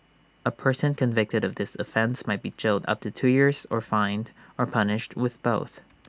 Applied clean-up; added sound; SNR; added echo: none; none; none; none.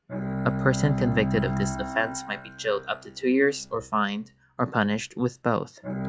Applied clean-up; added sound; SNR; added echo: classical method log-MMSE.